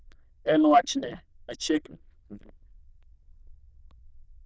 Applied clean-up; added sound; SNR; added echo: neural diffusion model UNIVERSE++.